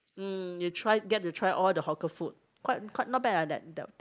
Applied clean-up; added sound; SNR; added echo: neural mask model Resemble Enhance denoiser.